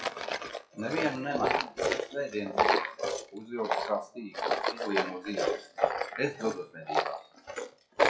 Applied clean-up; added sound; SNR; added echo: classical method WPE with log-MMSE.